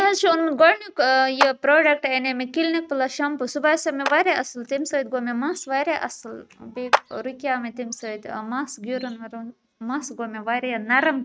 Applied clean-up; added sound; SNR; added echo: neural mask model RNNoise.